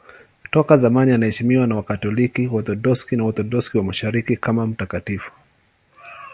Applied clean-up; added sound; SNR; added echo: none; none; none; none.